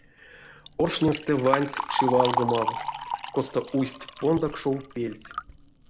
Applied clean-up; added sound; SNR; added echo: none; Liquid; 5 dB; none.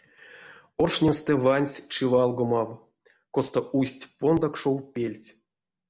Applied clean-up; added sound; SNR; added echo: none; none; none; none.